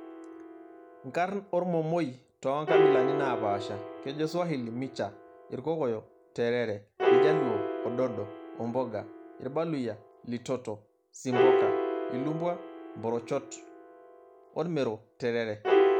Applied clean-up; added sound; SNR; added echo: none; Piano; -2 dB; none.